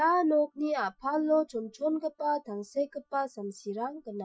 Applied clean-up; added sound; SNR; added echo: classical method Wiener filter.